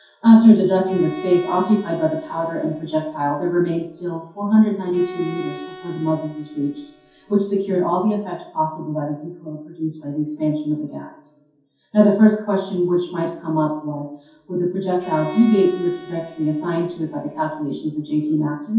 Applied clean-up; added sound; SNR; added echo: none; Bowed string instrument; 17 dB; reverberation time 0.6 s.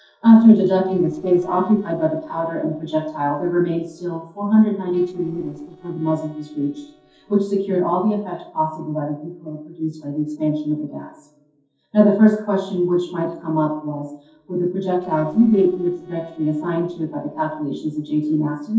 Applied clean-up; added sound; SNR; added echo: neural separator model SepFormer DNS4.